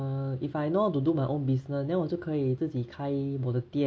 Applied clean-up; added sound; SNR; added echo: none; none; none; none.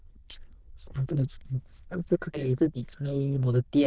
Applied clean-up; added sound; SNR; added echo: neural diffusion model UNIVERSE++.